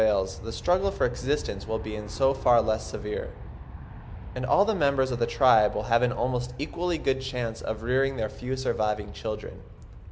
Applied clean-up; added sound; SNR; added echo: none; Aircraft; 12 dB; none.